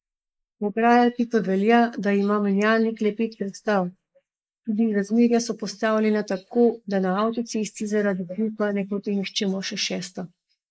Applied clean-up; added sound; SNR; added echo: neural mask model Resemble Enhance denoiser.